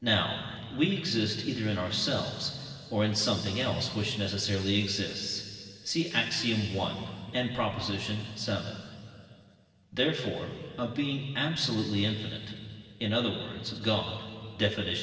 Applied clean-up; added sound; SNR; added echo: none; none; none; reverberation time 2.5 s.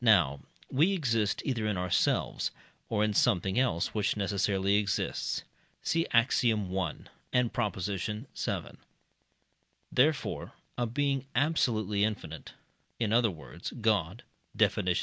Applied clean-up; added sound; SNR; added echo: none; none; none; none.